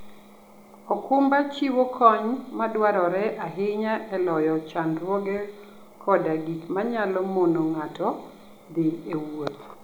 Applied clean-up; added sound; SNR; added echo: none; none; none; none.